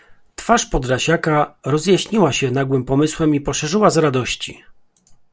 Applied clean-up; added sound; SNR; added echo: none; none; none; none.